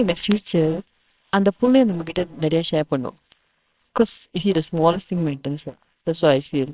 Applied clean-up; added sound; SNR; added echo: neural separator model SepFormer WHAMR!.